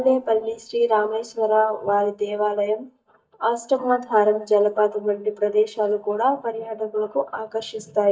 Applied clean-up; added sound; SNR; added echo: neural mask model DeepFilterNet 3.